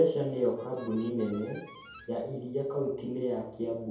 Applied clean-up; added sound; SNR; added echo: none; Harmonica; 20 dB; reverberation time 0.7 s.